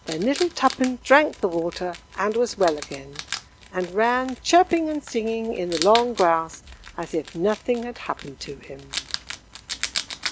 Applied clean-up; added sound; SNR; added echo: none; Wild animals; 12 dB; none.